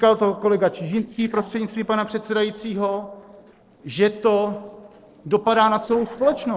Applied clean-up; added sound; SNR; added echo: neural separator model SepFormer DNS4.